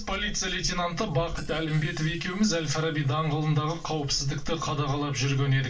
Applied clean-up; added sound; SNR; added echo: neural separator model SepFormer DNS4.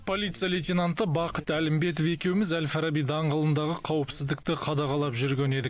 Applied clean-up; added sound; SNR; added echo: none; none; none; none.